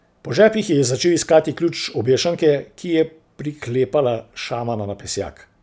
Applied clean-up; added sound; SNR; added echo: none; none; none; none.